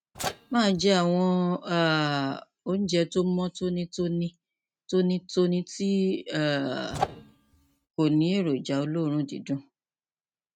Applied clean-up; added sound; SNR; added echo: neural mask model RNNoise.